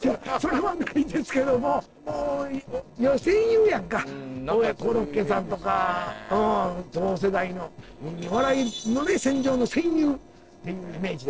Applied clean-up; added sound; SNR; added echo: neural separator model SepFormer DNS4.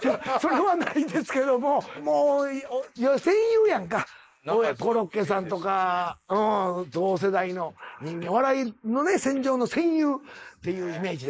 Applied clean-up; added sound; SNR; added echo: neural mask model Resemble Enhance denoiser.